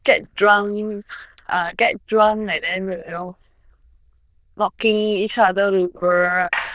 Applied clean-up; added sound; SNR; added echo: neural diffusion model UNIVERSE++.